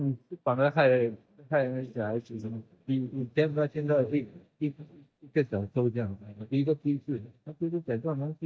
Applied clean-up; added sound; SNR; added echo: neural mask model DeepFilterNet 3.